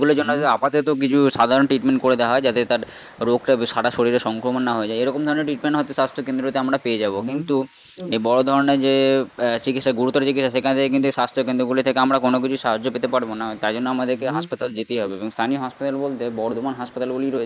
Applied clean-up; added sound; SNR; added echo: neural mask model Resemble Enhance denoiser.